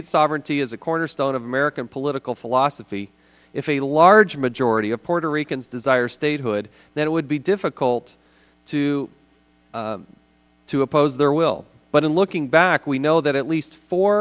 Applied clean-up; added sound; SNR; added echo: none; none; none; none.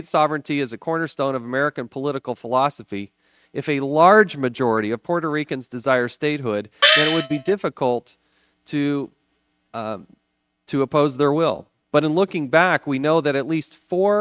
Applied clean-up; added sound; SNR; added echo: neural mask model RNNoise.